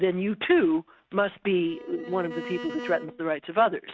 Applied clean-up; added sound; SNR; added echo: neural mask model RNNoise.